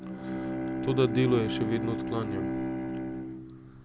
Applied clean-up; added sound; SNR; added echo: none; Bowed string instrument; 1 dB; none.